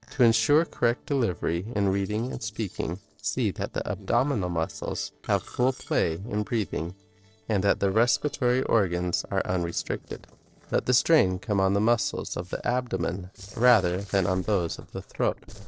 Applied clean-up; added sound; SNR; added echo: neural separator model SepFormer DNS4.